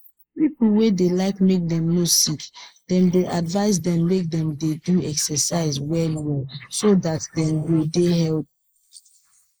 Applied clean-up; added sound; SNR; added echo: neural mask model Resemble Enhance denoiser.